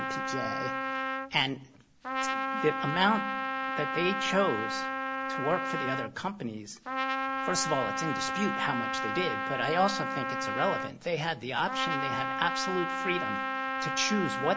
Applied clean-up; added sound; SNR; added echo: none; Trumpet; 0 dB; none.